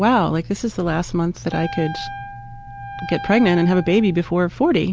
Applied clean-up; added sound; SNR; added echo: none; Wind instrument, woodwind instrument; 13 dB; none.